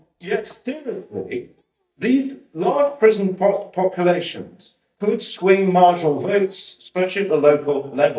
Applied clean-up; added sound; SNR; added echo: neural mask model DeepFilterNet 3.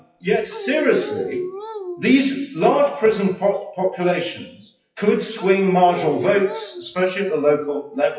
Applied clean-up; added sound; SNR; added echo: classical method WPE with log-MMSE.